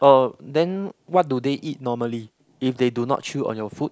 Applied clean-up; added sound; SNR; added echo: none; none; none; none.